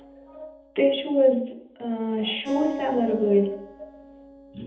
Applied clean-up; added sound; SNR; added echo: none; Acoustic guitar; 15 dB; reverberation time 0.7 s.